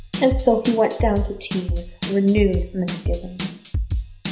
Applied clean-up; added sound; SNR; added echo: none; Drum / Drum kit; 4 dB; reverberation time 0.5 s.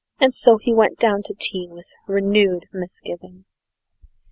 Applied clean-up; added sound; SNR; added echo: none; none; none; none.